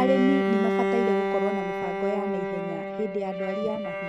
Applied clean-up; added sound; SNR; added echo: neural mask model RNNoise.